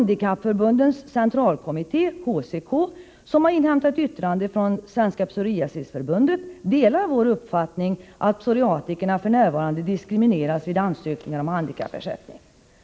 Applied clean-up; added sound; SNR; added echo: none; none; none; none.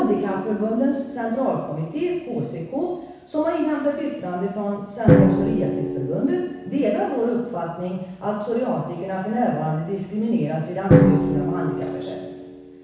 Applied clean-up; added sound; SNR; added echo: none; Drum; 1 dB; reverberation time 1.1 s.